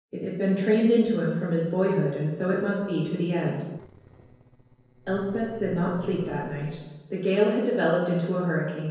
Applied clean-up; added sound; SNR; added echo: neural separator model SepFormer DNS4.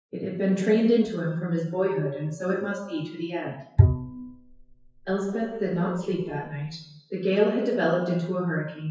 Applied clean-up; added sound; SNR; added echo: classical method WPE with log-MMSE.